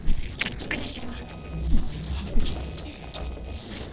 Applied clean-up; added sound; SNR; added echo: neural separator model SepFormer DNS4.